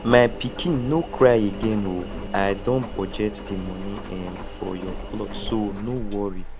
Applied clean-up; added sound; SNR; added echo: none; Engine; 8 dB; none.